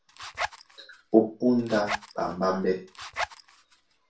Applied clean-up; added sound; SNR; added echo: none; Zipper (clothing); 10 dB; reverberation time 0.3 s.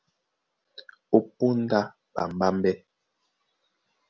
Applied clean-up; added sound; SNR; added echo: none; none; none; none.